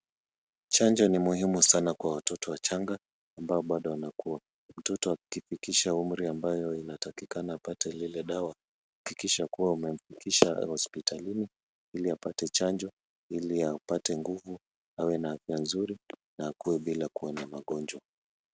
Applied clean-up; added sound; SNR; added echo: none; none; none; none.